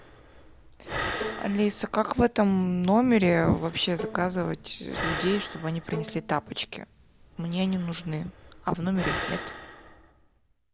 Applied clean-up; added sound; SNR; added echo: none; Bowed string instrument + Breathing; 10 dB; none.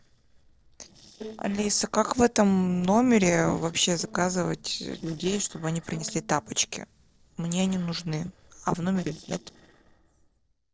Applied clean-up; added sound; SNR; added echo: neural separator model SepFormer DNS4.